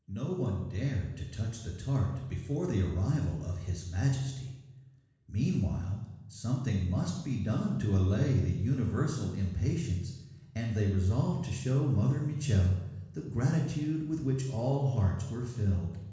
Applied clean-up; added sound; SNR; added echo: none; none; none; reverberation time 1.1 s.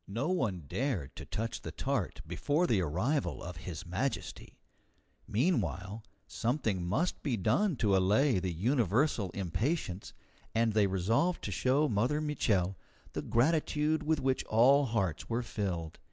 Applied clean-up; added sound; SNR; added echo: none; none; none; none.